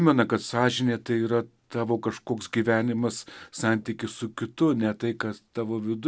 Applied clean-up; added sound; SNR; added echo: none; none; none; none.